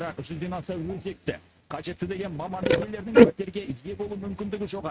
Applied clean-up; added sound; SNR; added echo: neural mask model RNNoise.